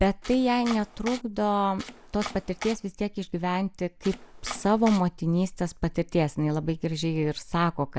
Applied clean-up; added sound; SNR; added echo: none; Domestic sounds, home sounds; 13 dB; none.